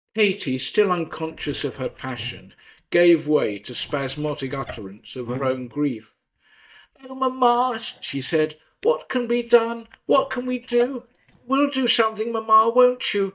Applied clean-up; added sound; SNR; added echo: neural mask model DeepFilterNet 3.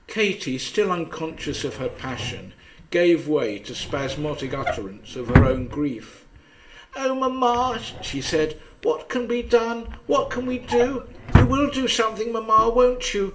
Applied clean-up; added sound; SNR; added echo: none; Drawer open or close; 5 dB; reverberation time 0.6 s.